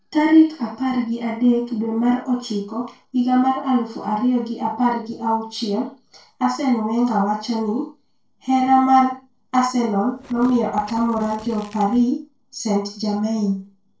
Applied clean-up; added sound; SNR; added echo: neural separator model SepFormer DNS4.